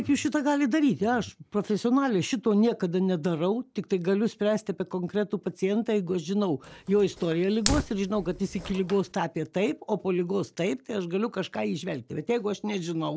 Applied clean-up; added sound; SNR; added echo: none; Fire; 9 dB; none.